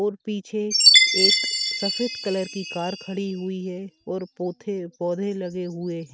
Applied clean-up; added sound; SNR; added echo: none; Chime; -4 dB; none.